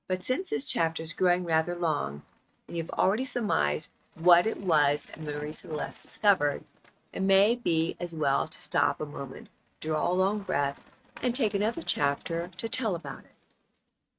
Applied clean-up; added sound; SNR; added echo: neural mask model RNNoise.